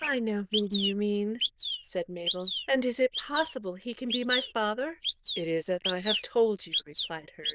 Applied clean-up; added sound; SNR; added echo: neural diffusion model UNIVERSE++.